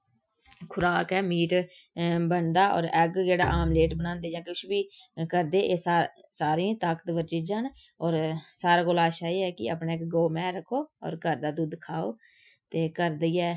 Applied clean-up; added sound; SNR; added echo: classical method Wiener filter.